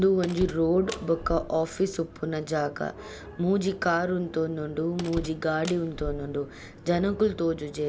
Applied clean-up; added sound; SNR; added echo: none; Slam; 15 dB; none.